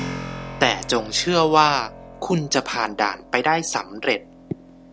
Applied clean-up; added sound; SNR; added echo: none; Keyboard (musical); 15 dB; none.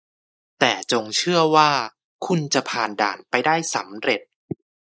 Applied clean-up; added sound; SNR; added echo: neural mask model Resemble Enhance denoiser.